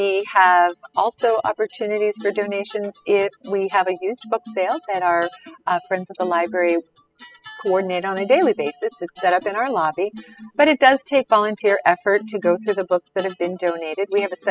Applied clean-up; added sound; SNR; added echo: classical method spectral subtraction.